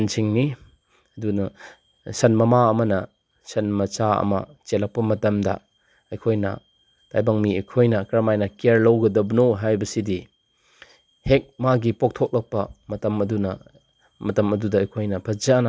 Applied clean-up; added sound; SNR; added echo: none; none; none; none.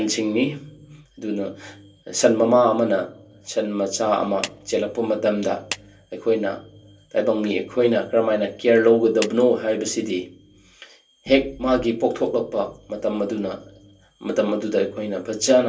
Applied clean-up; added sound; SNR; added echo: none; Clapping; 16 dB; reverberation time 0.3 s.